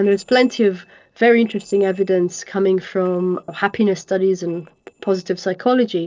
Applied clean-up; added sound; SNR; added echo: neural separator model SepFormer DNS4.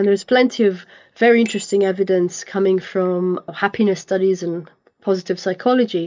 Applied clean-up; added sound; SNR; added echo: neural mask model DeepFilterNet 3.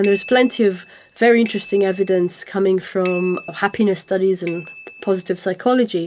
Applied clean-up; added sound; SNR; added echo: none; Bicycle bell; 14 dB; none.